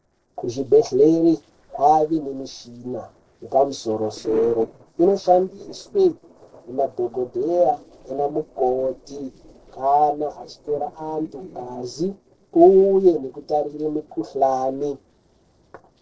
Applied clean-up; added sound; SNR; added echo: neural separator model SepFormer DNS4.